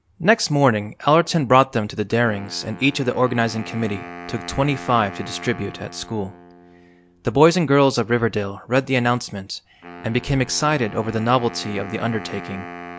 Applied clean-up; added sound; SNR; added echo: none; Wind instrument, woodwind instrument; 17 dB; none.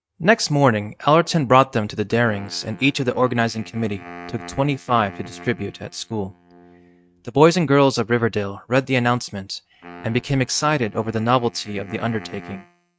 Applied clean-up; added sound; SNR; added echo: neural mask model RNNoise.